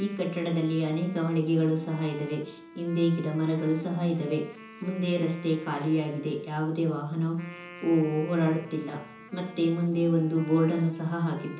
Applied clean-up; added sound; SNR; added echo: none; Wind instrument, woodwind instrument; 19 dB; reverberation time 0.6 s.